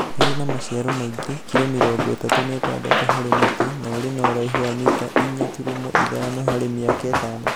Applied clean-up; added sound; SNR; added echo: none; Run; -2 dB; none.